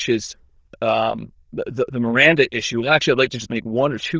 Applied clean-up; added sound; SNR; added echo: neural diffusion model UNIVERSE++.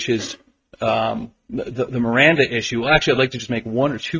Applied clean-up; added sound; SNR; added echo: neural mask model RNNoise.